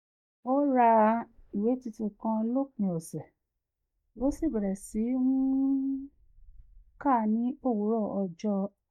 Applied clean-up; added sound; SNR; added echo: neural mask model DeepFilterNet 3.